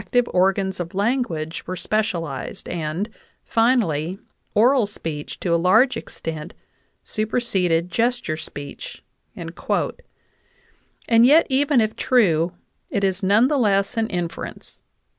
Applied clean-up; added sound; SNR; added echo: none; none; none; none.